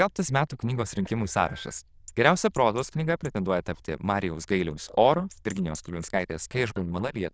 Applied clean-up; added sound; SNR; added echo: neural diffusion model UNIVERSE++.